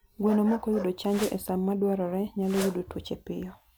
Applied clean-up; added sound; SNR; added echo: none; Bark + Whoosh, swoosh, swish; 14 dB; none.